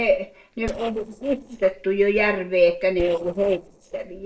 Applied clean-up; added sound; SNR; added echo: neural separator model SepFormer DNS4.